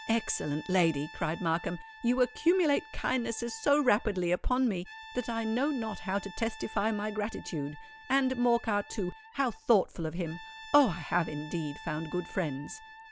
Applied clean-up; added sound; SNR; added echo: none; Brass instrument; 18 dB; none.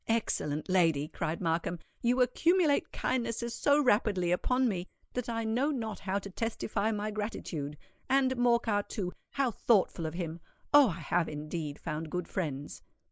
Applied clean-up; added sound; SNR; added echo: neural mask model Resemble Enhance denoiser.